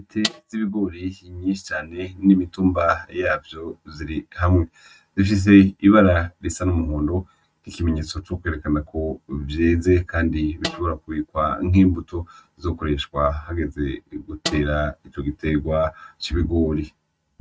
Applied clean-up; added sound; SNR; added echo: neural mask model RNNoise.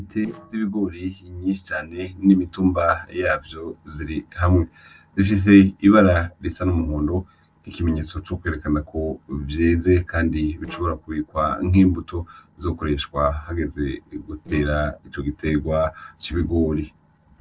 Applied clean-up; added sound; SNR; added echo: neural separator model SepFormer DNS4.